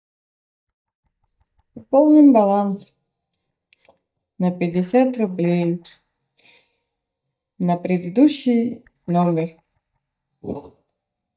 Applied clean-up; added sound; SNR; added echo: neural mask model DeepFilterNet 3.